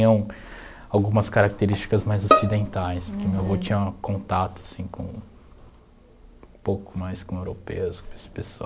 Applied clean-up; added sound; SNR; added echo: none; Bowed string instrument; -1 dB; none.